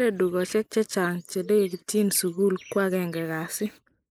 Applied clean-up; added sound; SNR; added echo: neural mask model Resemble Enhance denoiser.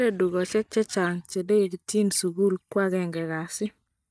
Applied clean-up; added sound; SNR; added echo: neural mask model DeepFilterNet 3.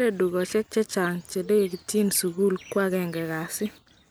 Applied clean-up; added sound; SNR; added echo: none; none; none; none.